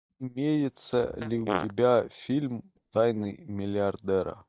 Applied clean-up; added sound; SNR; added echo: neural mask model DeepFilterNet 3.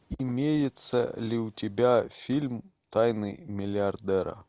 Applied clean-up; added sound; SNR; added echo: none; none; none; none.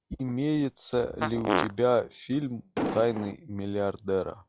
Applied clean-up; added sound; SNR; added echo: classical method log-MMSE.